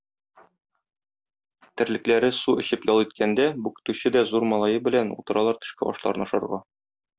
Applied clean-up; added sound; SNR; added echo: none; none; none; none.